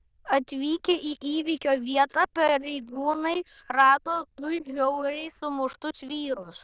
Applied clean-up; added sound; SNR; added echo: neural diffusion model UNIVERSE++.